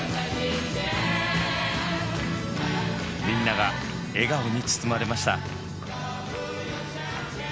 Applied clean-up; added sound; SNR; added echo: none; none; none; none.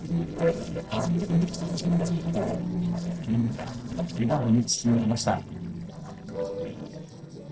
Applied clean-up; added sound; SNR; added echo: neural separator model SepFormer DNS4.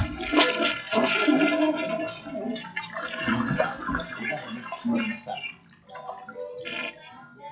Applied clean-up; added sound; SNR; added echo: classical method WPE with log-MMSE.